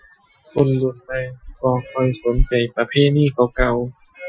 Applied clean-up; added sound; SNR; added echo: classical method Wiener filter.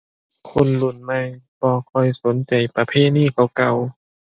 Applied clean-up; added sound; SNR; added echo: none; none; none; none.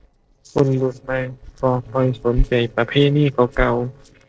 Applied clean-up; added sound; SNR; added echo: neural separator model SepFormer DNS4.